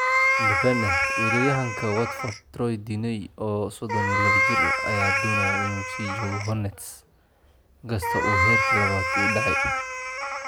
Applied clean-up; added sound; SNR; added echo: none; Meow; -3 dB; none.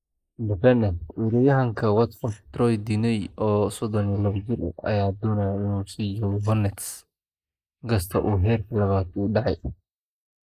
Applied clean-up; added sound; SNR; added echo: neural mask model Resemble Enhance denoiser.